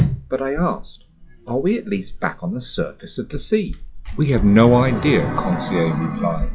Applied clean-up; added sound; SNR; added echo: classical method log-MMSE.